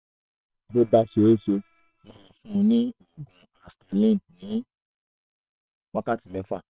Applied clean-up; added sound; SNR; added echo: neural separator model SepFormer WHAM!.